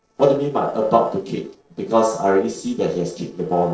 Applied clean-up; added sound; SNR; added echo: neural separator model SepFormer DNS4.